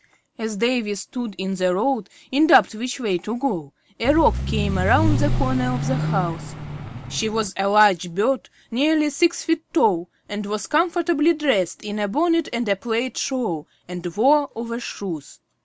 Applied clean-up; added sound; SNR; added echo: none; Vehicle; 2 dB; none.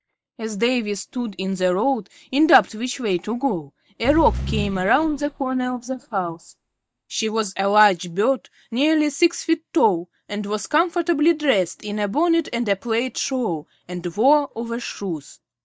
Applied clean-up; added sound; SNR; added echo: neural mask model DeepFilterNet 3.